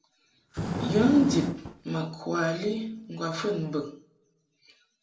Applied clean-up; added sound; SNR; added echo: none; Fire; 7 dB; reverberation time 0.4 s.